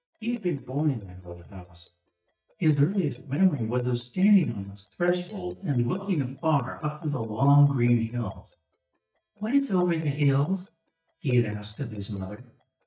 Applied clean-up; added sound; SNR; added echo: neural mask model DeepFilterNet 3.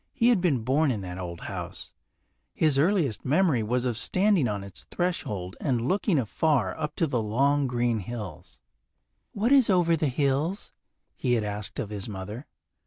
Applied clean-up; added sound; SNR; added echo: none; none; none; none.